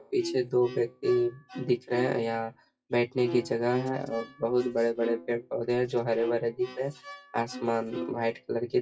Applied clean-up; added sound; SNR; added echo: classical method WPE with log-MMSE.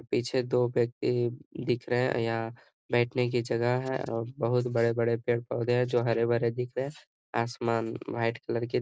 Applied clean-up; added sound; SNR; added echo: none; none; none; none.